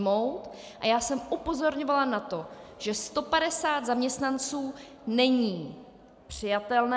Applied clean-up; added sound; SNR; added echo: none; none; none; none.